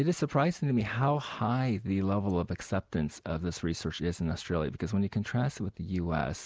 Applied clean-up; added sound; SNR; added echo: none; none; none; none.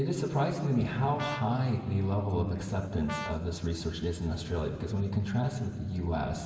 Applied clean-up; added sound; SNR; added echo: none; Brass instrument; 12 dB; reverberation time 1.9 s.